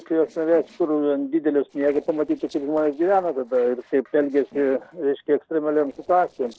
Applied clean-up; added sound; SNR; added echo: neural separator model SepFormer DNS4.